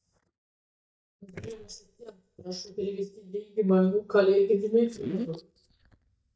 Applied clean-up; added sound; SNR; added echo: neural mask model DeepFilterNet 3.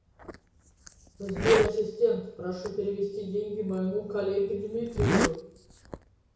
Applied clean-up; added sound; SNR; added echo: none; Zipper (clothing); 5 dB; reverberation time 0.6 s.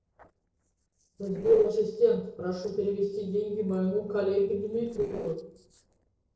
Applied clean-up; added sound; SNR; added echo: neural separator model SepFormer DNS4.